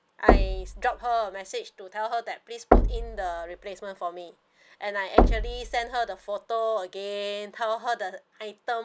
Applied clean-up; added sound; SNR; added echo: none; Knock; -4 dB; none.